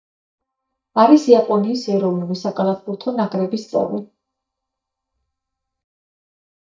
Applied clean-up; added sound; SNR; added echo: neural mask model DeepFilterNet 3.